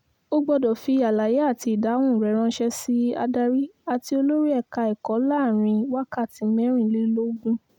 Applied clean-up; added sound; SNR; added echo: none; none; none; none.